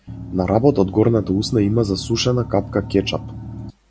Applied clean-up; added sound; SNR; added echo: none; Engine; 12 dB; none.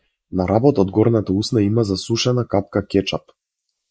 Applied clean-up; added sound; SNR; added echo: neural mask model Resemble Enhance denoiser.